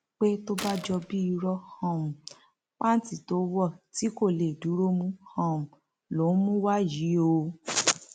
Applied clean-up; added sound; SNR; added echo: none; Gunshot, gunfire; 14 dB; none.